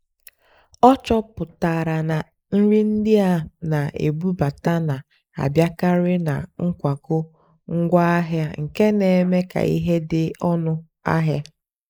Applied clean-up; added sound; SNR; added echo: neural mask model Resemble Enhance denoiser.